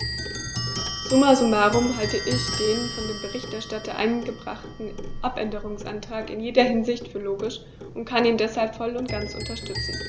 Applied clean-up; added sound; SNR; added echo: none; Clock; 7 dB; none.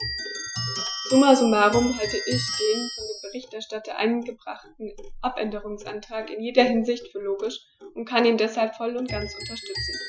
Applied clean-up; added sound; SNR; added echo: classical method Wiener filter.